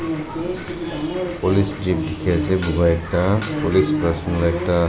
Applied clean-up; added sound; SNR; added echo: none; Dishes, pots, and pans; 20 dB; none.